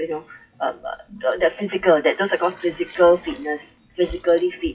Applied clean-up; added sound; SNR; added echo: classical method WPE with log-MMSE.